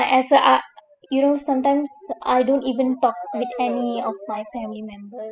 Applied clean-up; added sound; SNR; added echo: classical method spectral subtraction.